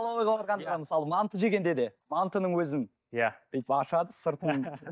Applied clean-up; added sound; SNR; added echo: neural mask model DeepFilterNet 3.